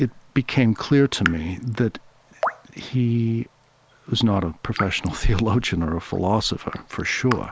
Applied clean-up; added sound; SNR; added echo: neural mask model Resemble Enhance denoiser.